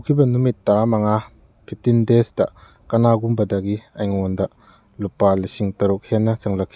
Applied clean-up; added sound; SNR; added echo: none; none; none; none.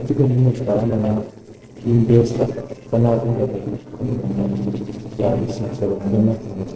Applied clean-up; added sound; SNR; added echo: neural separator model SepFormer DNS4.